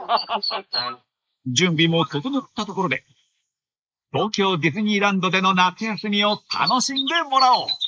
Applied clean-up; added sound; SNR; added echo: neural mask model Resemble Enhance denoiser.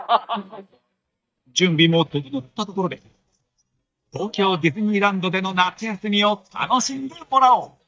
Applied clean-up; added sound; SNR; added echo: neural mask model DeepFilterNet 3.